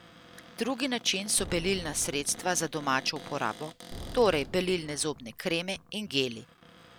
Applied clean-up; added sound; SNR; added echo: none; Cupboard open or close + Boom; 14 dB; none.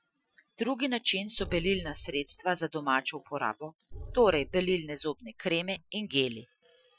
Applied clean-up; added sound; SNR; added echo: classical method Wiener filter.